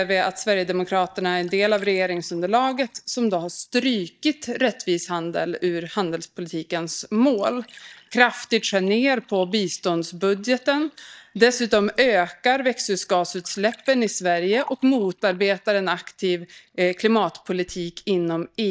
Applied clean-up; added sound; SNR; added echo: neural mask model DeepFilterNet 3.